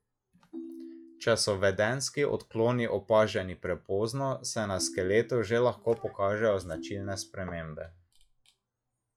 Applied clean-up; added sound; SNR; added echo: classical method log-MMSE.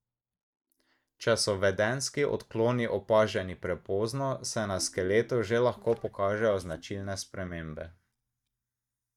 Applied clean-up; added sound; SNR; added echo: neural mask model DeepFilterNet 3.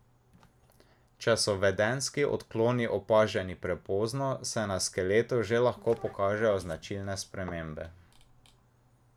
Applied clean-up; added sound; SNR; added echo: none; none; none; none.